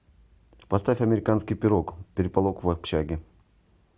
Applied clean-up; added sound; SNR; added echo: none; none; none; none.